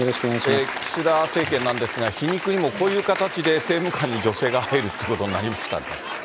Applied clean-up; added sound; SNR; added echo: none; Applause / Cheering; 7 dB; none.